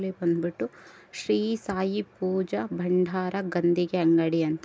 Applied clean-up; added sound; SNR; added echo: none; none; none; none.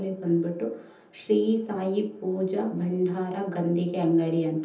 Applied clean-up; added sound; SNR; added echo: none; none; none; reverberation time 0.7 s.